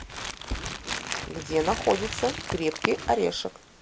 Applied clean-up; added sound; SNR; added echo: none; Crumpling, crinkling; 7 dB; none.